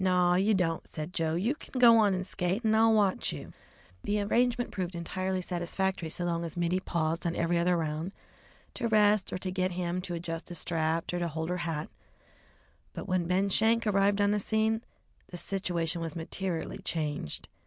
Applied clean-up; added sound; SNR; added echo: none; none; none; none.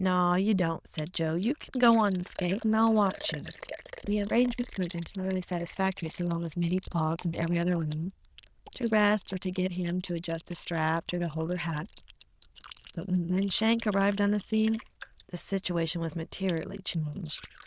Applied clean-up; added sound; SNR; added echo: neural diffusion model UNIVERSE++.